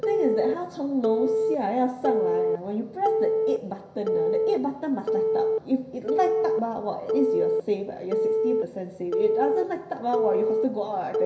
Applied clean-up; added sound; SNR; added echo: none; Telephone; -2 dB; reverberation time 0.9 s.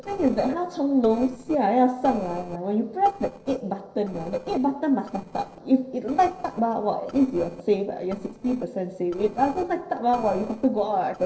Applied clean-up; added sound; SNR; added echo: neural separator model SepFormer DNS4.